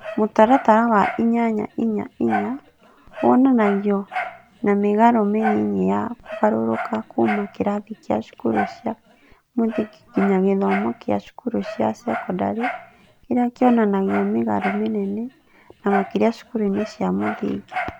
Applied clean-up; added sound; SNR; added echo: none; Dog; 12 dB; none.